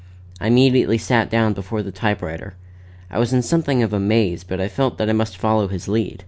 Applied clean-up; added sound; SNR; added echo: none; none; none; none.